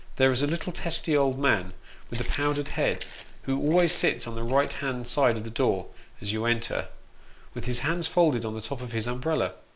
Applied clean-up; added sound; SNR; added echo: neural mask model Resemble Enhance denoiser.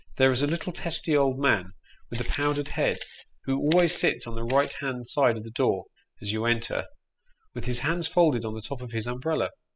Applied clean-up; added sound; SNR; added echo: classical method spectral subtraction.